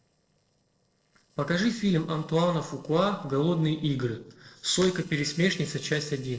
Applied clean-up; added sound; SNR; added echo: neural separator model SepFormer DNS4.